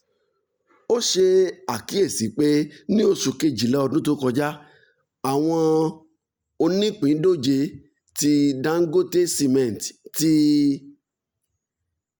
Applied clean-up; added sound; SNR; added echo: none; none; none; none.